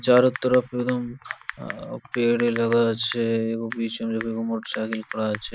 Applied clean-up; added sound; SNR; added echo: none; Typing; 15 dB; none.